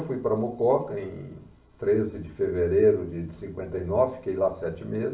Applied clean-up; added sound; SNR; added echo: none; none; none; reverberation time 0.4 s.